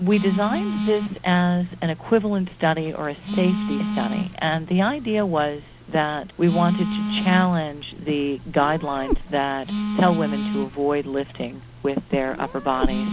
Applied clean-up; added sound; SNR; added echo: none; Telephone + Meow; 6 dB; none.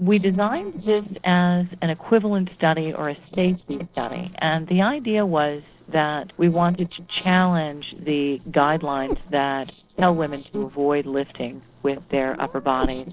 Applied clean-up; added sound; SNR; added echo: neural separator model SepFormer DNS4.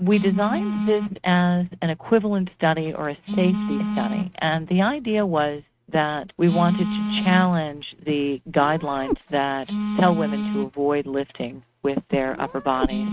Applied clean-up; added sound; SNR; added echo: neural mask model RNNoise.